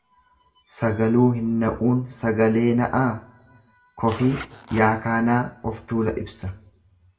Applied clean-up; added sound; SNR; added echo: none; Zipper (clothing); 15 dB; reverberation time 0.4 s.